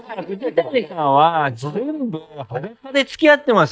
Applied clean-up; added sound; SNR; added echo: neural mask model DeepFilterNet 3.